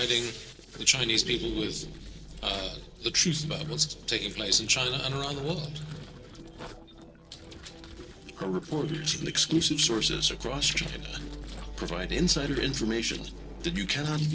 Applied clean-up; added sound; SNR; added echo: neural separator model SepFormer DNS4.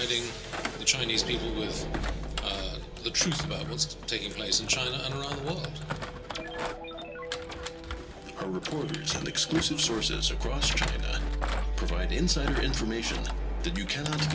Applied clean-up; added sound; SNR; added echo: none; Thump, thud; 10 dB; reverberation time 0.2 s.